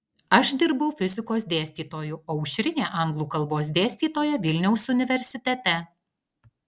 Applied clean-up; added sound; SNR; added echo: none; none; none; none.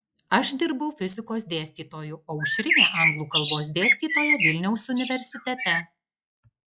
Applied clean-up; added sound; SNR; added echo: classical method log-MMSE.